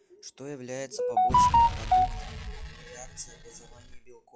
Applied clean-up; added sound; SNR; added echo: classical method log-MMSE.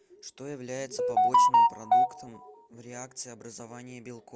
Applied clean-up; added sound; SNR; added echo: none; none; none; none.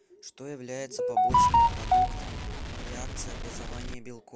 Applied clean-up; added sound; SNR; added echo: none; Explosion; 7 dB; none.